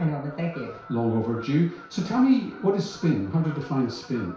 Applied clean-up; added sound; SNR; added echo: none; Fowl; 20 dB; reverberation time 0.6 s.